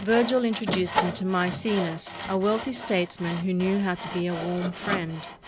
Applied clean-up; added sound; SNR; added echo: none; Sawing; 7 dB; none.